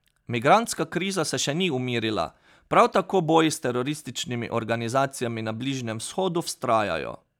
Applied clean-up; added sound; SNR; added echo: none; none; none; none.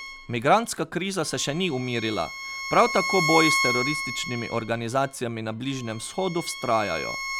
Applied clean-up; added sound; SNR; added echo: none; Bowed string instrument; 5 dB; none.